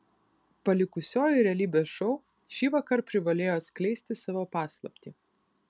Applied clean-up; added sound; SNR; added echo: none; none; none; none.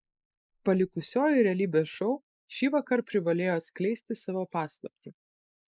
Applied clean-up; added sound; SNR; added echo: neural mask model Resemble Enhance denoiser.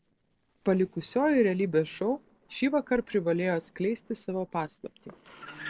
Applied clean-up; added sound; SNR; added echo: neural separator model SepFormer DNS4.